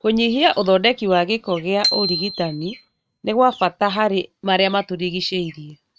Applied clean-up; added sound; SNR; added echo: neural mask model RNNoise.